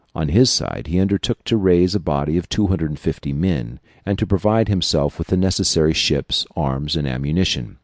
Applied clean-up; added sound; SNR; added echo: none; none; none; none.